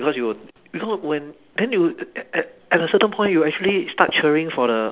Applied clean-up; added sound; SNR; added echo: none; Tap; 14 dB; none.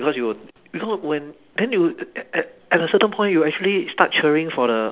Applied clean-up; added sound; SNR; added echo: none; none; none; none.